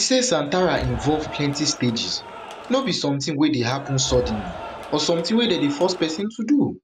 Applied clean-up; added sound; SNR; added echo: none; Cheering; 12 dB; none.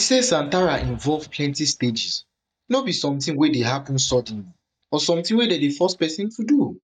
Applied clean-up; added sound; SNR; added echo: neural mask model DeepFilterNet 3.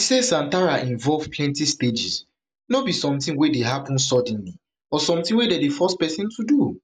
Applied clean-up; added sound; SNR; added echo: none; none; none; none.